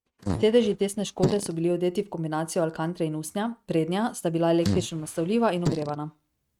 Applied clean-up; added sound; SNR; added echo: neural mask model RNNoise.